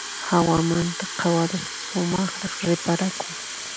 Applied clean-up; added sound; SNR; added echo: none; Fill (with liquid) / Water tap, faucet; 8 dB; none.